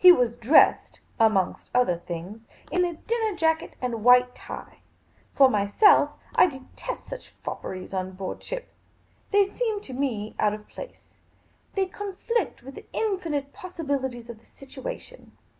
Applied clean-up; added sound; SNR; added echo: none; none; none; none.